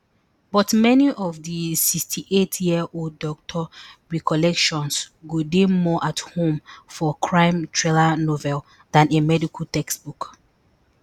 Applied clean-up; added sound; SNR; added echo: none; none; none; none.